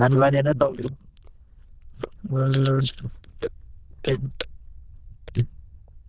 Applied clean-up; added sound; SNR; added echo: neural diffusion model UNIVERSE++.